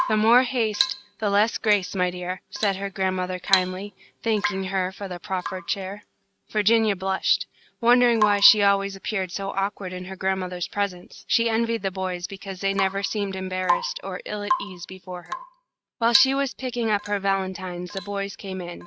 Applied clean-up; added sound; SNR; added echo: neural mask model RNNoise.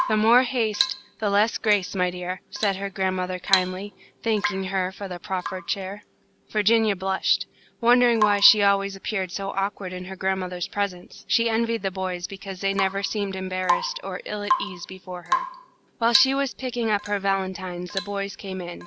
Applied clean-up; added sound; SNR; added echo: none; Drip / Water tap, faucet / Rain; 8 dB; none.